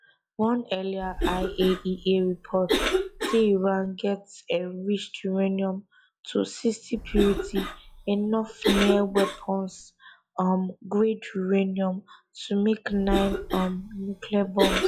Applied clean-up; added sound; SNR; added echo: classical method log-MMSE.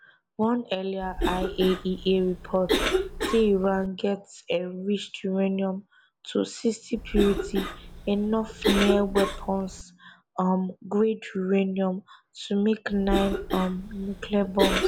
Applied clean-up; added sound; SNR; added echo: none; Cough; 6 dB; none.